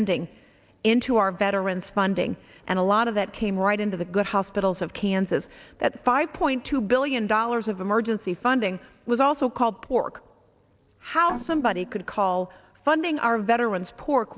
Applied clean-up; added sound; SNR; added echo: neural separator model SepFormer DNS4.